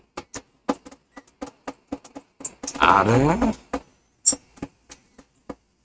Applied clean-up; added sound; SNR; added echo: neural mask model RNNoise.